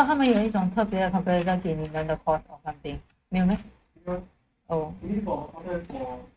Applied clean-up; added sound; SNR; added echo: neural mask model RNNoise.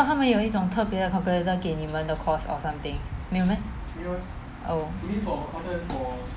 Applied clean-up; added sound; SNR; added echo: none; none; none; none.